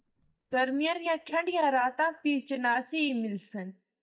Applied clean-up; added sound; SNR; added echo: neural mask model DeepFilterNet 3.